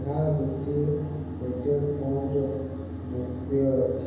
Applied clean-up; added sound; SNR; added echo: none; none; none; reverberation time 1.2 s.